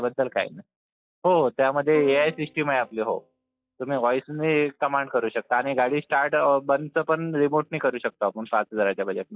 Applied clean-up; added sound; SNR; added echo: classical method log-MMSE.